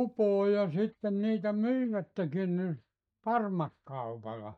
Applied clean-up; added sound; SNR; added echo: neural mask model DeepFilterNet 3.